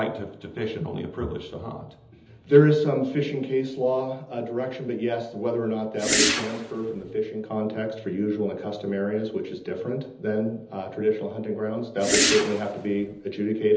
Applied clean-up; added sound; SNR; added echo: none; Whoosh, swoosh, swish; 0 dB; reverberation time 1.2 s.